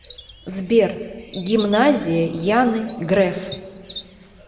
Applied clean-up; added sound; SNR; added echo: none; Bird vocalization, bird call, bird song; 16 dB; reverberation time 1.6 s.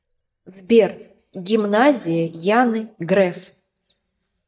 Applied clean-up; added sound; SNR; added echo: neural mask model DeepFilterNet 3.